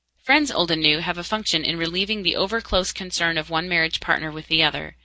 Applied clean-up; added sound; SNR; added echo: none; none; none; none.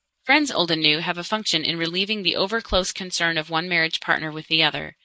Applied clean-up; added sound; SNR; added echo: neural mask model Resemble Enhance denoiser.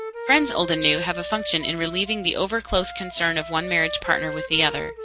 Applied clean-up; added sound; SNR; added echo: none; Wind instrument, woodwind instrument; 10 dB; none.